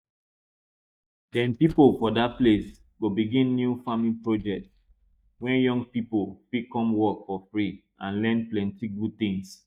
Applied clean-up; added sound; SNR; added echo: neural mask model DeepFilterNet 3.